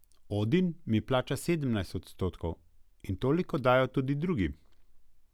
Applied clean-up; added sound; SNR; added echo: none; none; none; none.